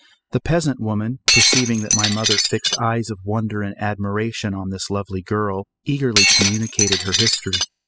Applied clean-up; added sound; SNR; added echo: classical method spectral subtraction.